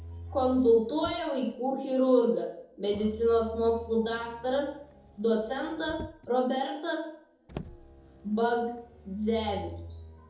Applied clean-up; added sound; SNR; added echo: none; Motor vehicle (road); 17 dB; reverberation time 2.6 s.